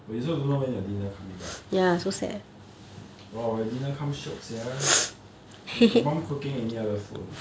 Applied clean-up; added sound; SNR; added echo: none; none; none; none.